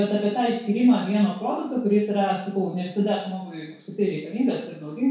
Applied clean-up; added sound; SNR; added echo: none; none; none; reverberation time 0.6 s.